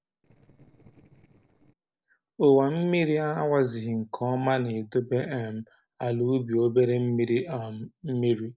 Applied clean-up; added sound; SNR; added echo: neural separator model SepFormer DNS4.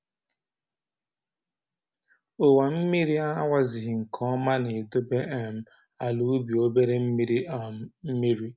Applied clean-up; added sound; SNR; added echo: none; none; none; none.